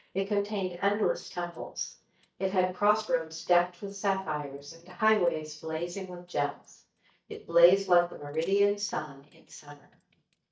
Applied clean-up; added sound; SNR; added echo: neural mask model DeepFilterNet 3.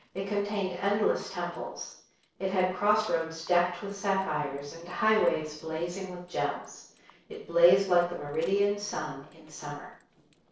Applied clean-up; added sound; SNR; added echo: neural separator model SepFormer DNS4.